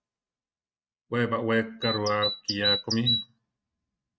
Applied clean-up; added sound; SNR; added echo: neural mask model RNNoise.